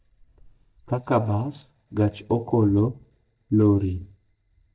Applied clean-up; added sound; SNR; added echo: neural mask model DeepFilterNet 3.